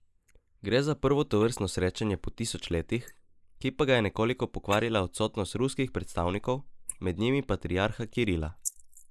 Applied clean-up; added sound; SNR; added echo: neural mask model Resemble Enhance denoiser.